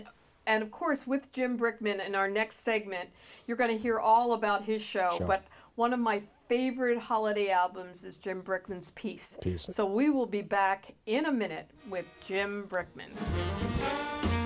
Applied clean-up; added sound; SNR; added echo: none; none; none; none.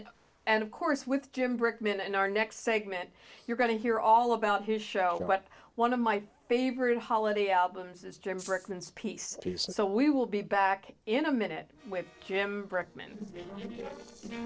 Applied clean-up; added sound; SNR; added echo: neural separator model SepFormer DNS4.